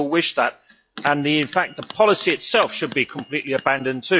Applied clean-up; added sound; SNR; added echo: classical method log-MMSE.